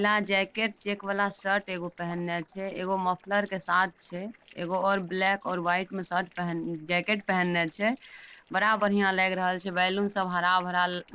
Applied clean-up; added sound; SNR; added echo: neural separator model SepFormer DNS4.